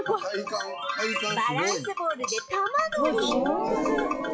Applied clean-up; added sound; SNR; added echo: classical method log-MMSE.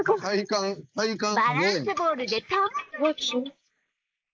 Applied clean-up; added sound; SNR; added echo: neural mask model Resemble Enhance denoiser.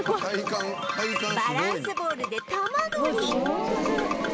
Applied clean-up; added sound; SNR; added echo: none; none; none; none.